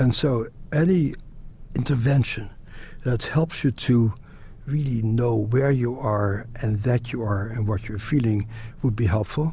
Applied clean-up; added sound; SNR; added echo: none; Bass guitar; 16 dB; none.